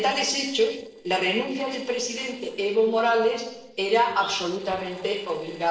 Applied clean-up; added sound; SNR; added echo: neural separator model SepFormer DNS4.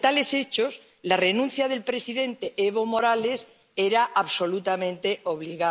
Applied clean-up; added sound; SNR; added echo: none; none; none; none.